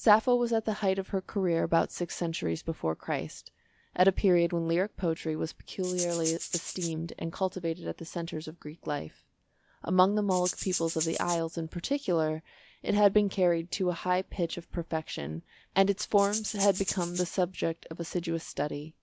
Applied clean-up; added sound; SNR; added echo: none; Rattle (instrument); 7 dB; none.